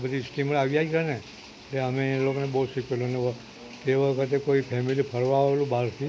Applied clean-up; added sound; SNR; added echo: none; none; none; none.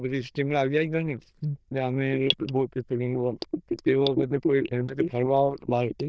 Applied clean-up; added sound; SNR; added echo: neural diffusion model UNIVERSE++.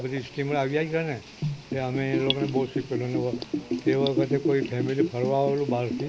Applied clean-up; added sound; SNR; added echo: none; Bathtub (filling or washing) / Gurgling; 4 dB; none.